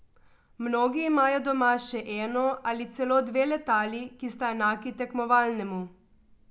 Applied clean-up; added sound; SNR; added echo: none; none; none; none.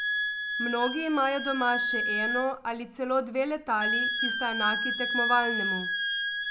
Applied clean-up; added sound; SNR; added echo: none; Wind instrument, woodwind instrument; 0 dB; none.